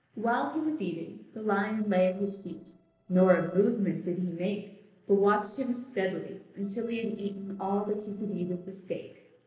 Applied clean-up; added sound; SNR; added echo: neural separator model SepFormer DNS4.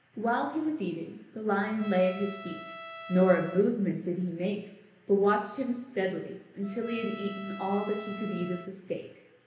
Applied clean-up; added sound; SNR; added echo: none; Trumpet; 16 dB; reverberation time 1.0 s.